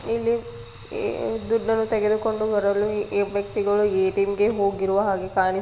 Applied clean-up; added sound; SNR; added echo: none; Fire; 19 dB; none.